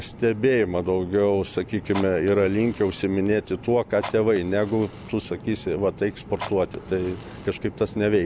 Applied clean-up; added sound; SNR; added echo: none; Fire; 18 dB; none.